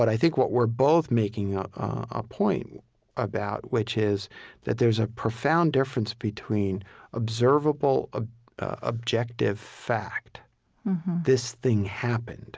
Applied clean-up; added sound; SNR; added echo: none; none; none; none.